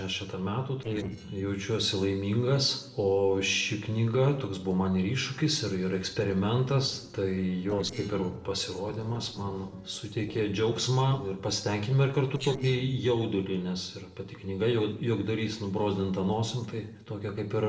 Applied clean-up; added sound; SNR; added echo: neural separator model SepFormer DNS4.